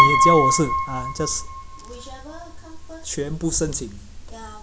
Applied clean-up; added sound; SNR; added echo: none; Piano; -3 dB; none.